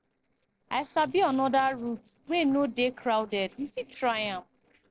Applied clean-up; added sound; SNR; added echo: neural separator model SepFormer DNS4.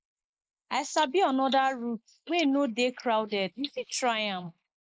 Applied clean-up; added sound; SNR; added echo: neural mask model Resemble Enhance denoiser.